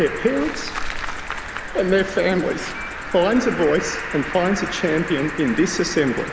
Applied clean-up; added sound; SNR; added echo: none; Cricket; 7 dB; none.